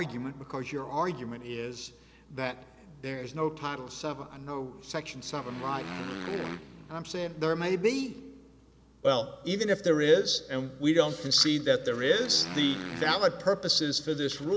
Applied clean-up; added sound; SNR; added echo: none; Motorcycle; 12 dB; none.